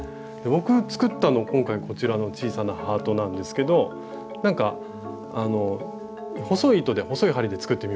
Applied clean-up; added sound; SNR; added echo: none; Brass instrument; 15 dB; none.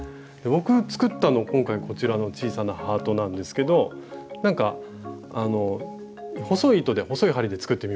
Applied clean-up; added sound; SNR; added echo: none; none; none; none.